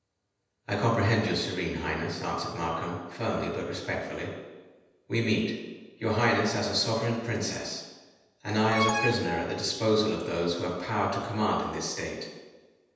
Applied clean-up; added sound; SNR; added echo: none; Alarm; 2 dB; reverberation time 1.1 s.